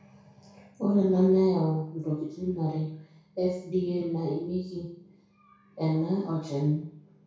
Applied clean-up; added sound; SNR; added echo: none; none; none; reverberation time 0.6 s.